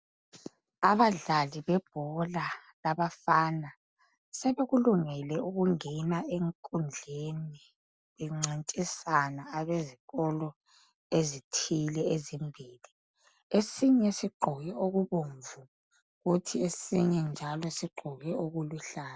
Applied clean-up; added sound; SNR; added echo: none; none; none; none.